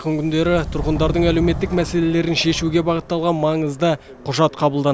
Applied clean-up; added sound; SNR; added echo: none; Subway, metro, underground; 11 dB; none.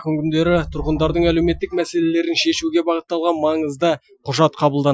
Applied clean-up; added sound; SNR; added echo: classical method Wiener filter.